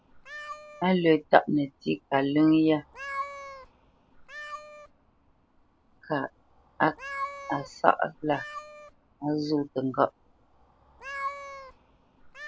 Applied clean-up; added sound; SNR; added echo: none; Meow; 14 dB; none.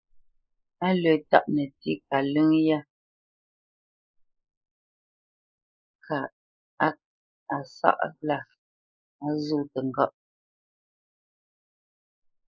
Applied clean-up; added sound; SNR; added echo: neural mask model Resemble Enhance denoiser.